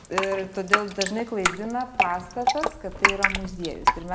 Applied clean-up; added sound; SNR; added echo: none; Drip; -3 dB; none.